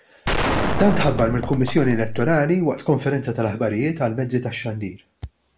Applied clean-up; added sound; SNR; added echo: none; Gunshot, gunfire; 2 dB; none.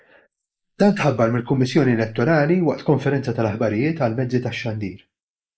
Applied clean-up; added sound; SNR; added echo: neural mask model Resemble Enhance denoiser.